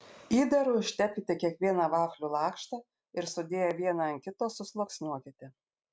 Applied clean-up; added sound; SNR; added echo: none; none; none; none.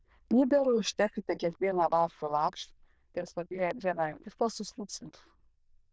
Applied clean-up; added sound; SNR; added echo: neural diffusion model UNIVERSE++.